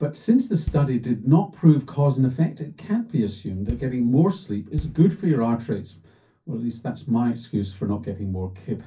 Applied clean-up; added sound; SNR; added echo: none; Bass drum; 11 dB; reverberation time 0.3 s.